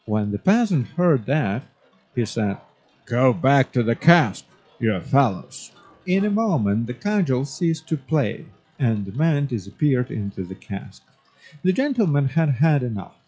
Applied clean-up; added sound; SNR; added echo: classical method log-MMSE.